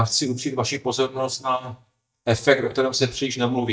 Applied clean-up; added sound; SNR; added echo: neural mask model DeepFilterNet 3.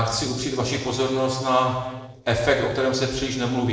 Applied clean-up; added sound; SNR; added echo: neural separator model SepFormer DNS4.